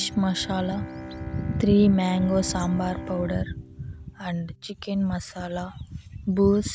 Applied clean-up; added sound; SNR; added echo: none; Bowed string instrument; 15 dB; none.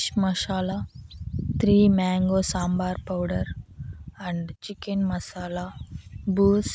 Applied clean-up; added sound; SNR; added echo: none; none; none; none.